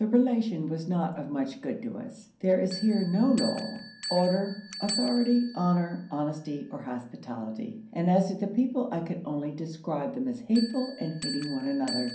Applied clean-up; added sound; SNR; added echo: none; Bell; 14 dB; reverberation time 0.6 s.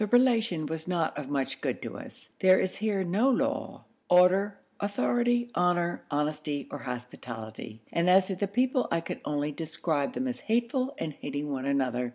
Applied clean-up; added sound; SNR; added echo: none; none; none; none.